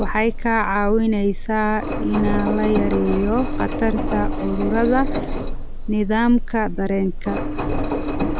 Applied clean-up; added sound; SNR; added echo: none; Engine; 2 dB; none.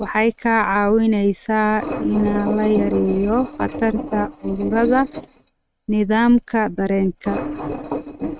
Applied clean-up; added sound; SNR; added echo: neural mask model RNNoise.